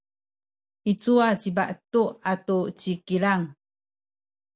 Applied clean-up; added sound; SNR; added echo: none; none; none; none.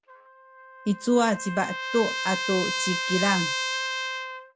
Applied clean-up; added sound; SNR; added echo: none; Trumpet; 3 dB; none.